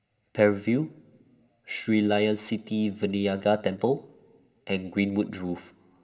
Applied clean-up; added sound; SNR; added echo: none; none; none; reverberation time 0.4 s.